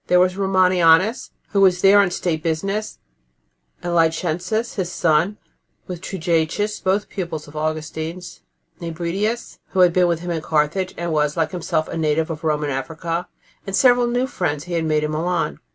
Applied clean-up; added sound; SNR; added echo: none; none; none; none.